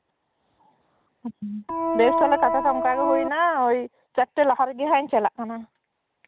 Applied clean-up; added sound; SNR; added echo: none; Organ; 0 dB; none.